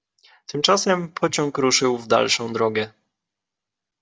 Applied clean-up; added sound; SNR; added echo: none; none; none; none.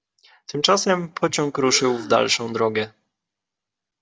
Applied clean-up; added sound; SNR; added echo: none; Breathing; 16 dB; none.